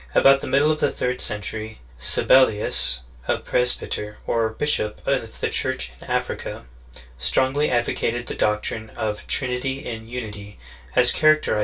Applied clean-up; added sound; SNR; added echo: none; none; none; reverberation time 0.2 s.